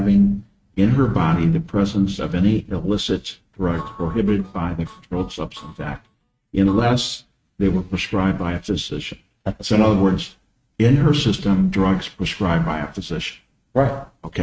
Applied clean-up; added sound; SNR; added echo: neural mask model RNNoise.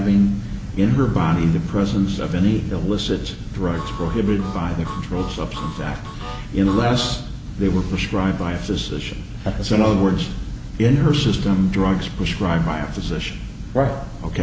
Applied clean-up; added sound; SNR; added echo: none; Harmonica; 15 dB; none.